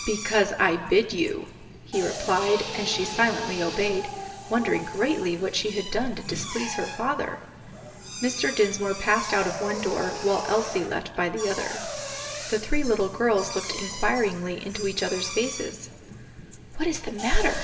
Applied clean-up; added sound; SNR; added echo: none; Drill; 10 dB; reverberation time 1.7 s.